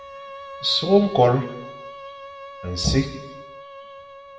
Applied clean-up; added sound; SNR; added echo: none; Bowed string instrument; 15 dB; reverberation time 0.8 s.